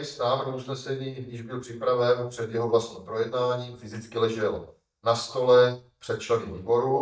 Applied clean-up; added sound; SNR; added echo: neural mask model DeepFilterNet 3.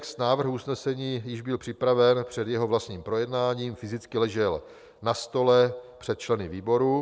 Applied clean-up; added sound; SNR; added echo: none; none; none; none.